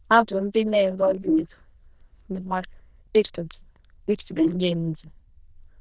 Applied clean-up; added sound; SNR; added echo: neural diffusion model UNIVERSE++.